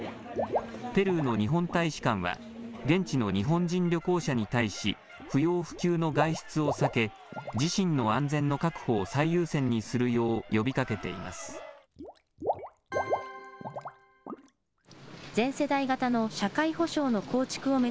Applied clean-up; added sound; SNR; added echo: none; Water / Liquid; 11 dB; none.